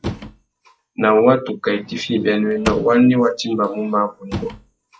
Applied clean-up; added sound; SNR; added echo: classical method log-MMSE.